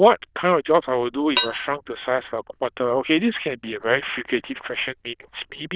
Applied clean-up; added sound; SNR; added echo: neural diffusion model UNIVERSE++.